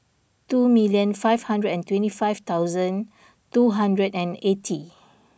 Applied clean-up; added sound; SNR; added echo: none; none; none; none.